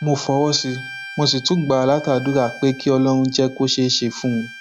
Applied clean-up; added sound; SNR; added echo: none; Bowed string instrument; 18 dB; none.